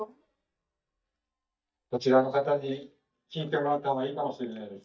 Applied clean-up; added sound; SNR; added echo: neural mask model DeepFilterNet 3.